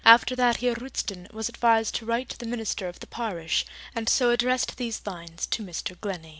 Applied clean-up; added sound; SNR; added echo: none; none; none; none.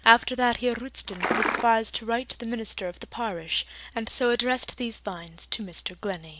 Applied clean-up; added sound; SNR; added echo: none; Liquid; 0 dB; none.